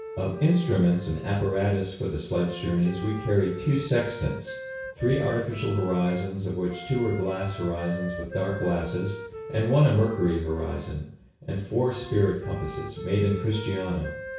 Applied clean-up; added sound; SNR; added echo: none; Wind instrument, woodwind instrument; 13 dB; reverberation time 0.6 s.